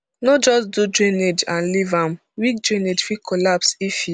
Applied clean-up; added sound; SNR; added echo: none; none; none; none.